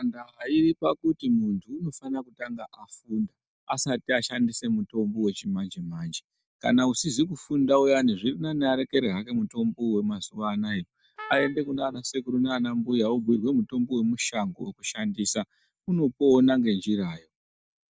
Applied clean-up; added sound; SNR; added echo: neural mask model DeepFilterNet 3.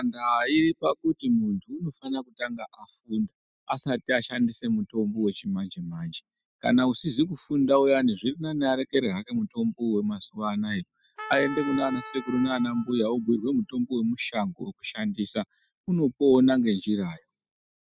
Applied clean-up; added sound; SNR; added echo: classical method spectral subtraction.